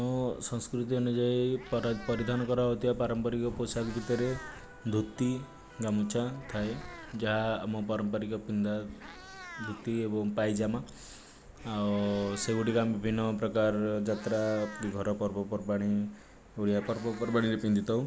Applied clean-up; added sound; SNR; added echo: none; Meow + Electric guitar; 20 dB; none.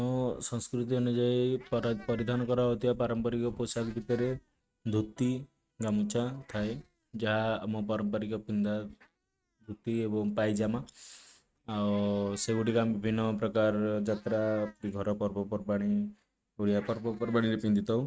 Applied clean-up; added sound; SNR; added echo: neural mask model RNNoise.